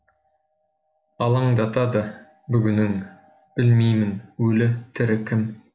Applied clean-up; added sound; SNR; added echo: none; none; none; none.